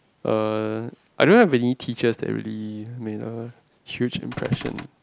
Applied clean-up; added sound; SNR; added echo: none; Cupboard open or close / Door; 14 dB; none.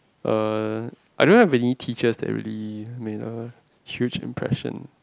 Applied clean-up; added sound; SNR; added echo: none; none; none; none.